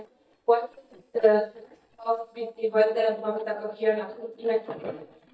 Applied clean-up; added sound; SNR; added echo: neural mask model DeepFilterNet 3.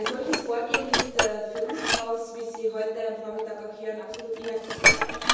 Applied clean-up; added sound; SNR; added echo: none; Dishes, pots, and pans; -3 dB; reverberation time 1.1 s.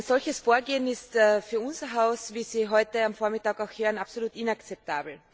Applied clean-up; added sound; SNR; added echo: none; none; none; none.